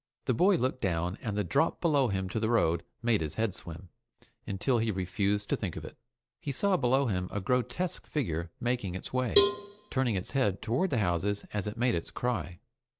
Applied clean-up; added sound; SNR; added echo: none; Cowbell; 1 dB; none.